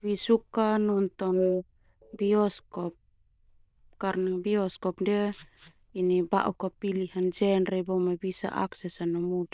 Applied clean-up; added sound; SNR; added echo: neural diffusion model UNIVERSE++.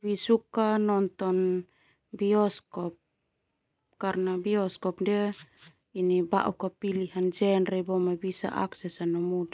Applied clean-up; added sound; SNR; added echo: none; none; none; none.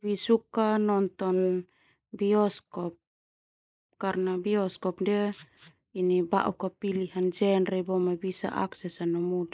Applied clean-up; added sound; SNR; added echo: neural mask model Resemble Enhance denoiser.